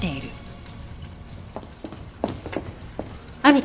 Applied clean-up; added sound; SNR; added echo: none; Rain; 15 dB; none.